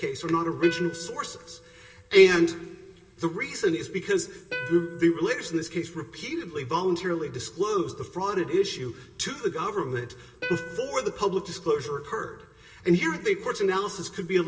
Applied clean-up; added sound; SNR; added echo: none; Plucked string instrument; 15 dB; reverberation time 2.9 s.